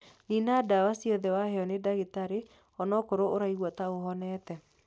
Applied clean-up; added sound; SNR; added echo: none; none; none; none.